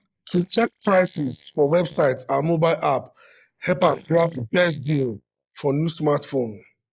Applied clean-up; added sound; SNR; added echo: neural mask model Resemble Enhance denoiser.